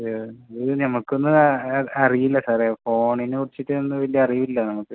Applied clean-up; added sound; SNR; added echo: none; none; none; none.